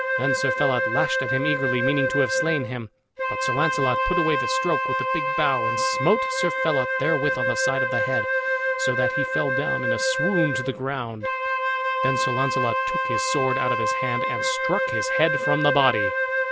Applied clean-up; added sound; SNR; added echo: none; Wind instrument, woodwind instrument; -3 dB; none.